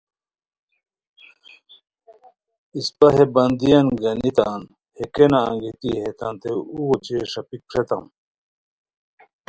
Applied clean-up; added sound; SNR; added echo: none; none; none; none.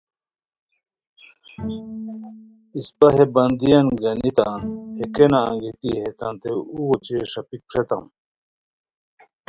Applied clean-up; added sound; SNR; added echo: neural mask model RNNoise.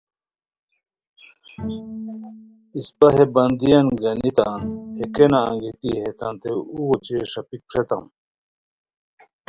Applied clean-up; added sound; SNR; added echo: none; Bowed string instrument; 14 dB; none.